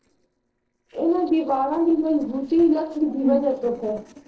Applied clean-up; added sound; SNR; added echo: neural separator model SepFormer DNS4.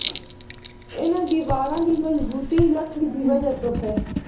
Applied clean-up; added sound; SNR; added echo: none; Writing; 5 dB; reverberation time 0.7 s.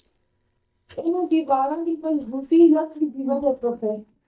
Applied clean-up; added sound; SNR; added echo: neural mask model DeepFilterNet 3.